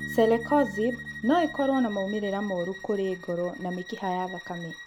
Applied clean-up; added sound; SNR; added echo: none; Bass guitar + Bowed string instrument; 12 dB; none.